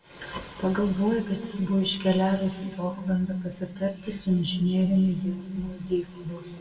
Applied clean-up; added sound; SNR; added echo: none; none; none; reverberation time 1.9 s.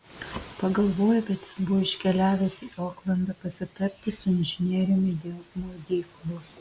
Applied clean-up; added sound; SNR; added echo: none; none; none; none.